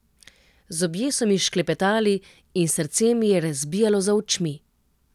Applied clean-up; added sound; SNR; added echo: none; none; none; none.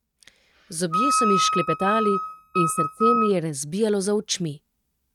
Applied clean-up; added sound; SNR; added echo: neural mask model RNNoise.